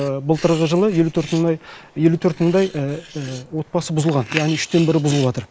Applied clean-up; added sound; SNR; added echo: neural mask model Resemble Enhance denoiser.